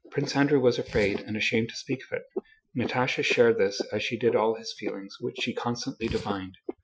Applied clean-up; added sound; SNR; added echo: classical method Wiener filter.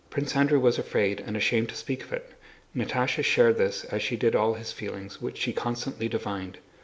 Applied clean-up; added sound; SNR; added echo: none; none; none; none.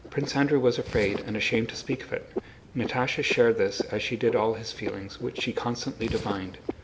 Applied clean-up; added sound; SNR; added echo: none; Frog; 10 dB; none.